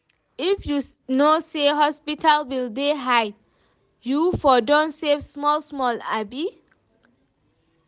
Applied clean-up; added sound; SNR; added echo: none; none; none; none.